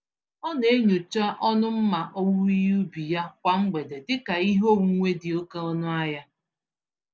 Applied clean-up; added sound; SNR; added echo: none; none; none; none.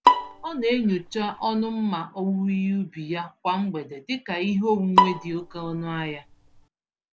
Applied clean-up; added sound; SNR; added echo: none; Bowed string instrument; -1 dB; none.